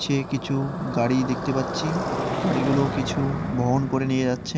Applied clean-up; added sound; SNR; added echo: none; Motorcycle; 4 dB; none.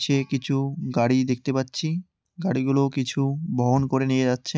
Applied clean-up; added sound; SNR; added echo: none; none; none; none.